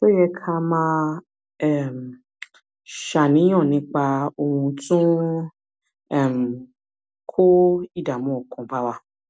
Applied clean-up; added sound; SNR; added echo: none; none; none; none.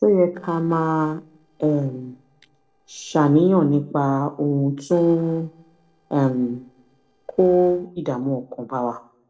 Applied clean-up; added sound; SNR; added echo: neural separator model SepFormer DNS4.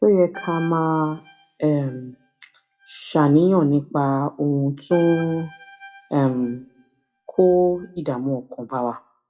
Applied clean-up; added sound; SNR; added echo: classical method WPE with log-MMSE.